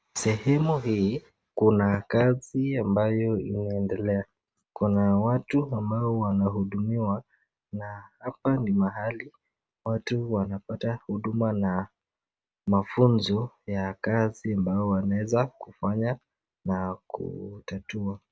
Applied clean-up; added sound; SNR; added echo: none; none; none; none.